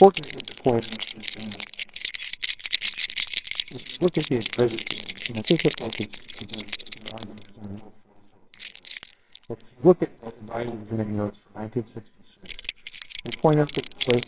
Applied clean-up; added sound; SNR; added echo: neural separator model SepFormer WHAMR!.